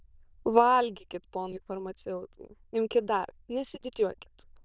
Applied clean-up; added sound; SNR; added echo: neural diffusion model UNIVERSE++.